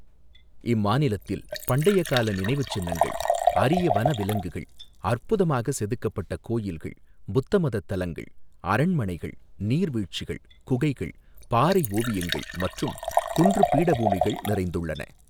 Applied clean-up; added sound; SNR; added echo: none; Liquid; 6 dB; none.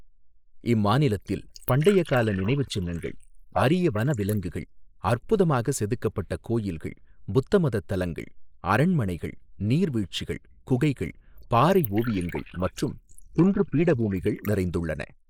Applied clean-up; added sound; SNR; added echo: neural mask model Resemble Enhance denoiser.